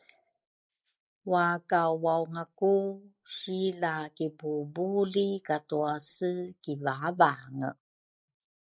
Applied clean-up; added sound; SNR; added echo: neural mask model Resemble Enhance denoiser.